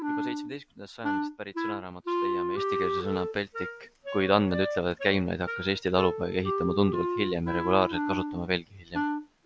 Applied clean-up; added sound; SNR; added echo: none; Wind instrument, woodwind instrument; 3 dB; none.